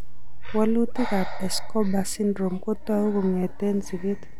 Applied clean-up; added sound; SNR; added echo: none; Breathing; 1 dB; none.